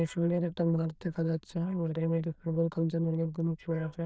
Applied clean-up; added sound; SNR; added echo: neural diffusion model UNIVERSE++.